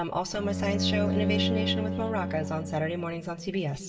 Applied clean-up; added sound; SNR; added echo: none; Bowed string instrument; 0 dB; reverberation time 3.0 s.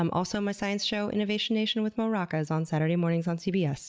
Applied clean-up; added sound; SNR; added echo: none; none; none; none.